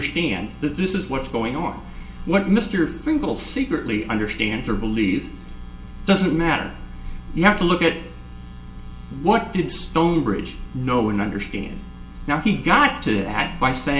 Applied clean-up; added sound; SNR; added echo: none; none; none; reverberation time 0.2 s.